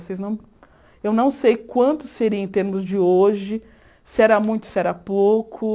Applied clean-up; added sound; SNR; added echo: none; none; none; none.